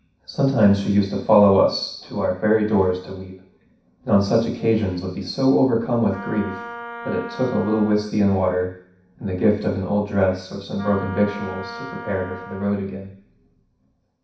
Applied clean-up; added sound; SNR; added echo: none; Wind instrument, woodwind instrument; 14 dB; reverberation time 0.6 s.